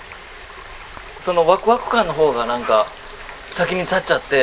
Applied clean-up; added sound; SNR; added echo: none; Stream; 19 dB; none.